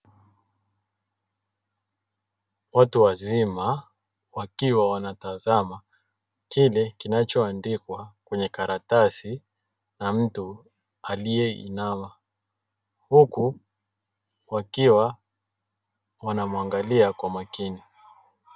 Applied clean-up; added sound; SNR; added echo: none; none; none; none.